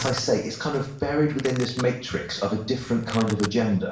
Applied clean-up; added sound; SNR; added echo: none; Domestic sounds, home sounds; 15 dB; reverberation time 0.6 s.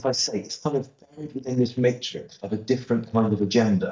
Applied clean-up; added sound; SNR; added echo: neural mask model DeepFilterNet 3.